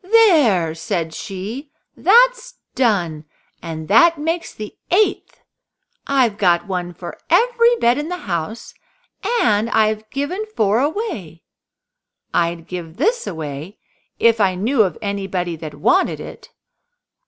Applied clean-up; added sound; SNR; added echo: none; none; none; none.